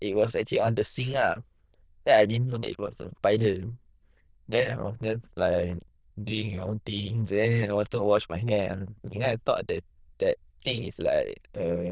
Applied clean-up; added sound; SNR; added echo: neural diffusion model UNIVERSE++.